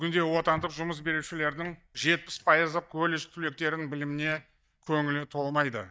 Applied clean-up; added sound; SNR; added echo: neural mask model DeepFilterNet 3.